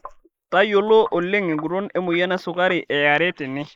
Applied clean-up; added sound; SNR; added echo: neural mask model Resemble Enhance denoiser.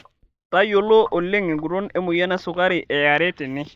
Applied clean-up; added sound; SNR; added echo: neural mask model DeepFilterNet 3.